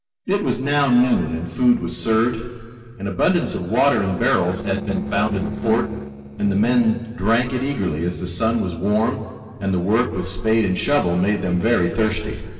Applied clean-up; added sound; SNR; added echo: neural separator model SepFormer DNS4.